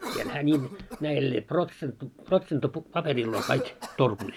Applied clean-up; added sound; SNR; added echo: none; Cough; 13 dB; none.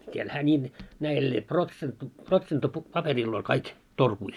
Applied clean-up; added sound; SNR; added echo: none; none; none; none.